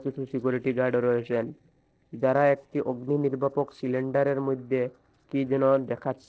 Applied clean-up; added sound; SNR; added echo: neural separator model SepFormer DNS4.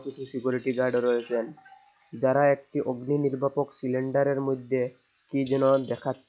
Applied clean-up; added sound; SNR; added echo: classical method log-MMSE.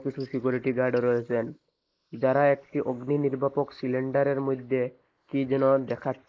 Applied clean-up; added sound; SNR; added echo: neural mask model Resemble Enhance denoiser.